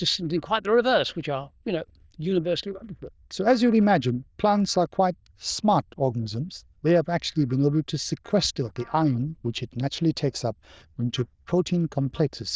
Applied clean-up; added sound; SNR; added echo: neural diffusion model UNIVERSE++.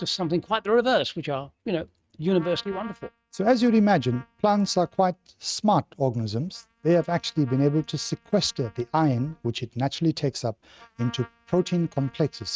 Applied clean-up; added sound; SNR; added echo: neural mask model RNNoise.